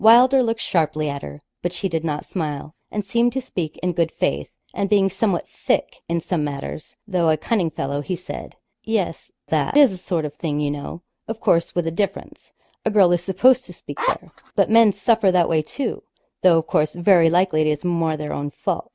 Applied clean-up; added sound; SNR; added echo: neural mask model RNNoise.